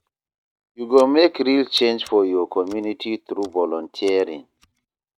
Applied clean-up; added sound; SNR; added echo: neural mask model RNNoise.